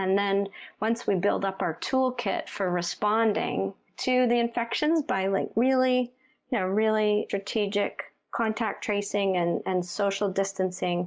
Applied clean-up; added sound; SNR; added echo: none; none; none; none.